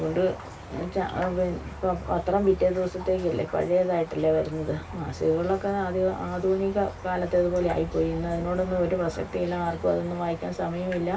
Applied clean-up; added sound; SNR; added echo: none; Raindrop; 19 dB; reverberation time 0.2 s.